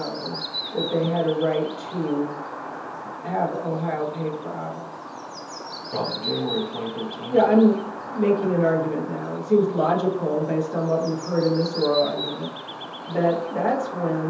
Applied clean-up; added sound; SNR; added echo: none; Bird; 10 dB; reverberation time 0.7 s.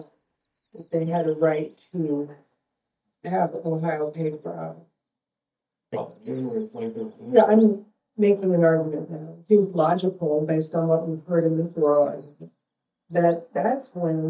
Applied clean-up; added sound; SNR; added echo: neural mask model DeepFilterNet 3.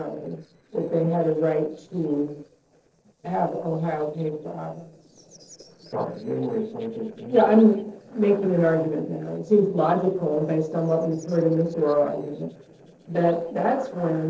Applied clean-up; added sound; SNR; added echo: neural separator model SepFormer DNS4.